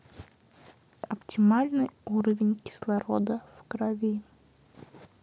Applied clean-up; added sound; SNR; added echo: none; none; none; none.